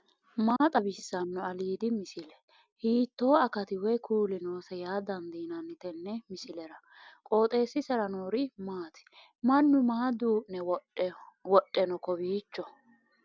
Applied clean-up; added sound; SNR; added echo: none; none; none; none.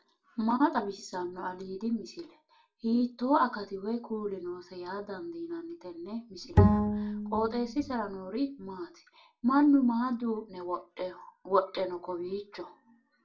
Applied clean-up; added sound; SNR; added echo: none; Bowed string instrument; -4 dB; reverberation time 0.2 s.